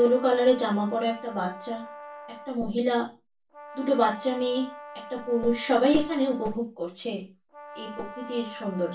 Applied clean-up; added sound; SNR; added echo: none; Brass instrument; 16 dB; reverberation time 0.3 s.